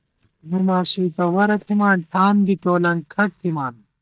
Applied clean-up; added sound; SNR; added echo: neural mask model DeepFilterNet 3.